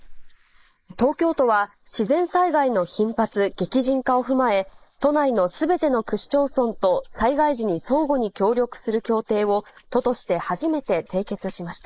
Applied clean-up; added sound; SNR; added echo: neural mask model Resemble Enhance denoiser.